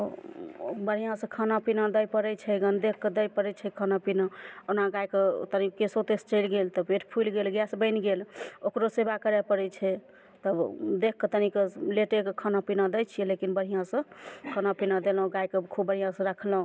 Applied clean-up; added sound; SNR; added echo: none; none; none; none.